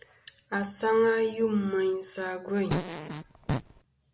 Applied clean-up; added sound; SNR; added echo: none; Fart; 4 dB; none.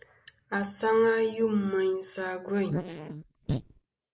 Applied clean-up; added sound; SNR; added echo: neural mask model Resemble Enhance denoiser.